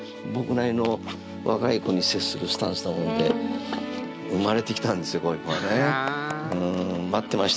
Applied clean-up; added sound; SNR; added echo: none; none; none; none.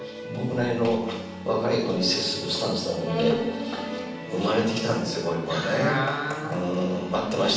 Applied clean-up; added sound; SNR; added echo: none; none; none; reverberation time 0.7 s.